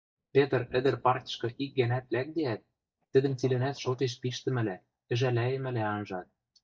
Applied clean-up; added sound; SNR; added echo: neural mask model DeepFilterNet 3.